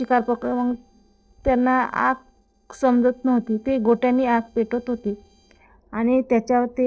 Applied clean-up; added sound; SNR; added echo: neural separator model SepFormer DNS4.